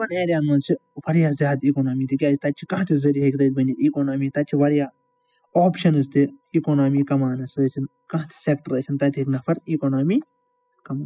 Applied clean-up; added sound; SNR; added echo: classical method spectral subtraction.